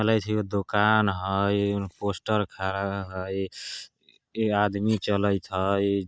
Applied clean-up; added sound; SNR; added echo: neural mask model DeepFilterNet 3.